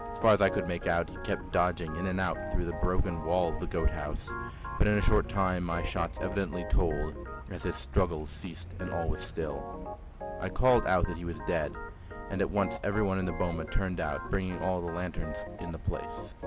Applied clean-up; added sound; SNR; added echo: none; Organ + Traffic noise, roadway noise; 9 dB; none.